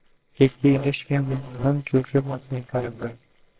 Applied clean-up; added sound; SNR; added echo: neural separator model SepFormer WHAMR!.